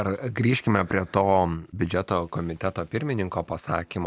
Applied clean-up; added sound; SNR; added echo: none; none; none; none.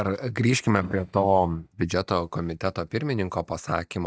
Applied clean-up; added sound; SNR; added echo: neural mask model DeepFilterNet 3.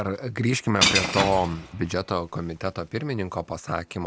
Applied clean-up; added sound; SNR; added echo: none; Shatter / Crushing; 1 dB; none.